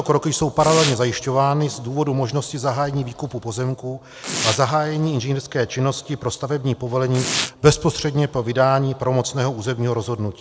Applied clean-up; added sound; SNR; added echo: none; Domestic sounds, home sounds; 11 dB; none.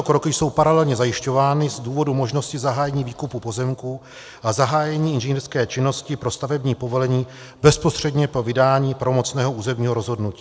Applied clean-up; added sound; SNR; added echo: none; none; none; none.